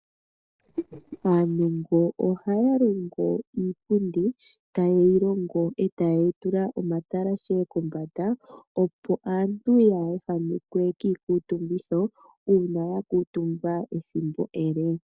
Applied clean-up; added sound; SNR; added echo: neural separator model SepFormer DNS4.